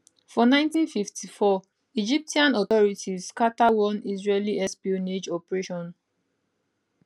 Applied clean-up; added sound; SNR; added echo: none; none; none; none.